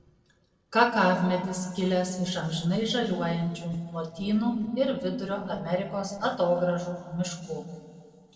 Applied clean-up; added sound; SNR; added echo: neural separator model SepFormer DNS4.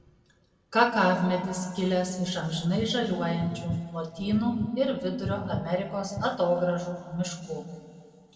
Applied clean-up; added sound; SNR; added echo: none; Bass guitar; 11 dB; reverberation time 1.9 s.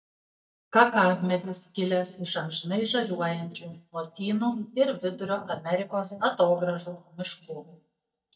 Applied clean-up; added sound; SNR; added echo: neural mask model DeepFilterNet 3.